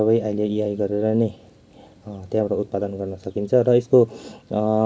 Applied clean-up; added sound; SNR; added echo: none; none; none; none.